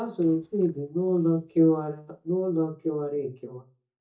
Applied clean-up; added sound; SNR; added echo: neural mask model DeepFilterNet 3.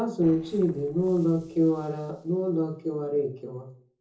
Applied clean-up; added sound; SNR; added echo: neural separator model SepFormer DNS4.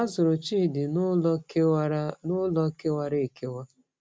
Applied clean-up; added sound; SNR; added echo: none; none; none; none.